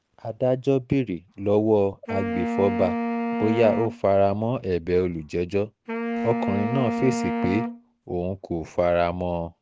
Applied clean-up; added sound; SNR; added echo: none; Wind instrument, woodwind instrument; 4 dB; none.